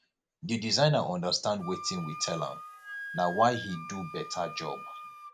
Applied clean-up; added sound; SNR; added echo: none; Wind instrument, woodwind instrument; 12 dB; none.